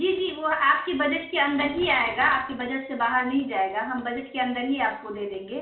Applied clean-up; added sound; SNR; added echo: none; none; none; reverberation time 0.4 s.